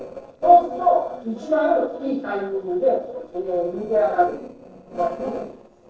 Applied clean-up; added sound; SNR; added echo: neural separator model SepFormer DNS4.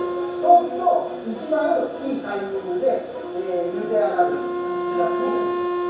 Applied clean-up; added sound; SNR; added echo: none; Wind instrument, woodwind instrument; 5 dB; reverberation time 0.7 s.